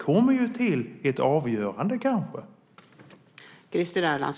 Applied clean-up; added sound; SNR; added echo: none; none; none; none.